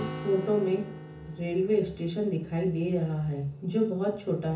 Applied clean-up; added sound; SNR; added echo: none; Acoustic guitar; 14 dB; reverberation time 0.6 s.